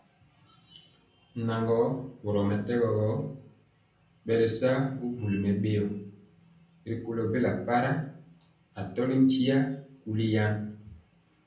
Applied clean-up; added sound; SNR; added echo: none; none; none; reverberation time 0.6 s.